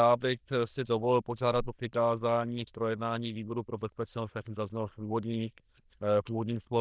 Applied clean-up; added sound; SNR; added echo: neural diffusion model UNIVERSE++.